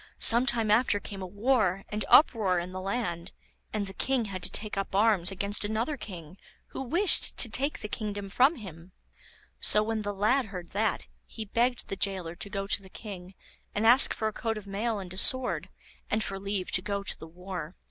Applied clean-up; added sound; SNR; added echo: none; none; none; none.